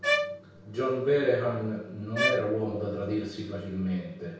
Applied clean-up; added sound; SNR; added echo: none; Bowed string instrument; 2 dB; reverberation time 0.6 s.